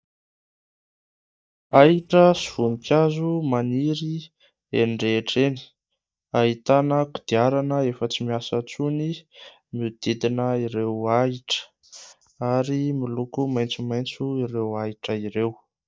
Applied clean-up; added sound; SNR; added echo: neural mask model DeepFilterNet 3.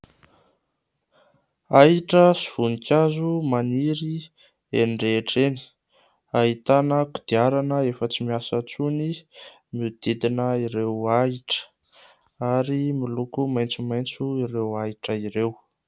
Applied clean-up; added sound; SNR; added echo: none; none; none; none.